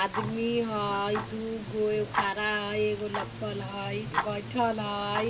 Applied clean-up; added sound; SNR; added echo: none; Tick-tock; 6 dB; reverberation time 0.2 s.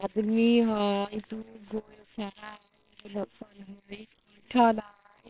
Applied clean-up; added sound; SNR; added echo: neural separator model SepFormer WHAMR!.